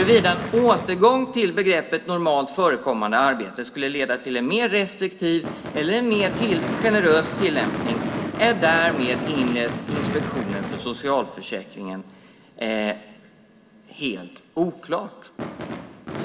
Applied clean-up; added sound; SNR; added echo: none; Gunshot, gunfire / Fireworks; 9 dB; reverberation time 2.1 s.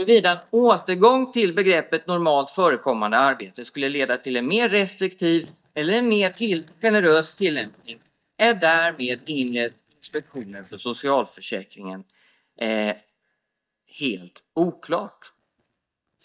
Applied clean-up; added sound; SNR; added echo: neural mask model DeepFilterNet 3.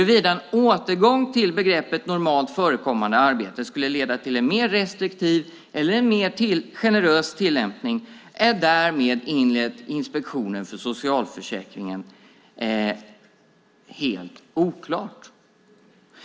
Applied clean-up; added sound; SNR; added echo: none; none; none; none.